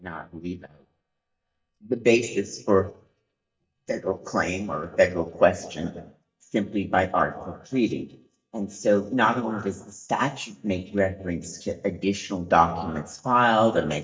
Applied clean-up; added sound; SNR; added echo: neural mask model DeepFilterNet 3.